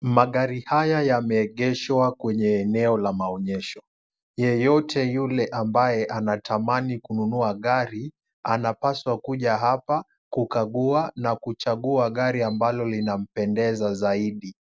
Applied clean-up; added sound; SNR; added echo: none; none; none; none.